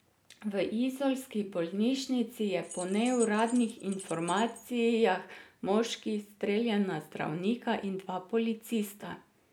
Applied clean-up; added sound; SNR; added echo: none; Keys jangling; 16 dB; none.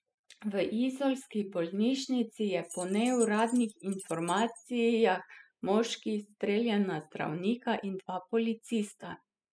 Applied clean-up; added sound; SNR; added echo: classical method spectral subtraction.